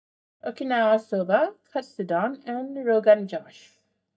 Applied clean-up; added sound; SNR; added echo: neural mask model DeepFilterNet 3.